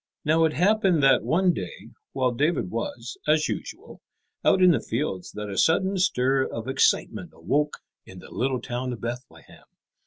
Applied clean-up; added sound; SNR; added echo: none; none; none; none.